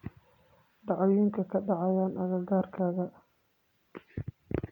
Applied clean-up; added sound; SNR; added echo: none; none; none; none.